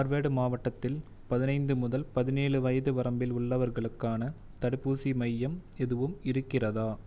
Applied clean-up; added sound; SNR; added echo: none; none; none; none.